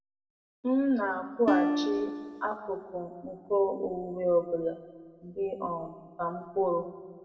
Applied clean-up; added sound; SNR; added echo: none; Acoustic guitar; -2 dB; reverberation time 1.4 s.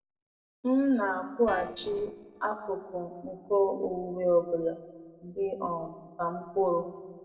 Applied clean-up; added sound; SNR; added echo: neural separator model SepFormer DNS4.